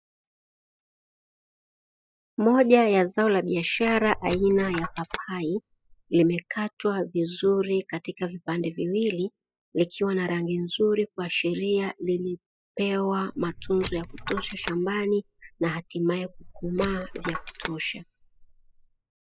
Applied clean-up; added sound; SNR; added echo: classical method spectral subtraction.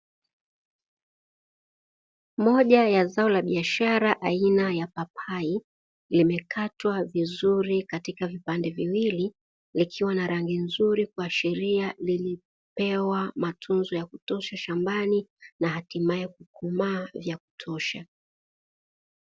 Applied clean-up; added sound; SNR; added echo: none; none; none; none.